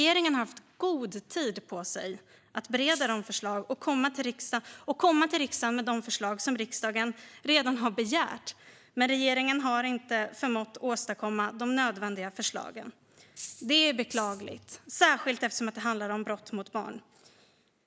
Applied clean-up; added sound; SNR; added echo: neural mask model Resemble Enhance denoiser.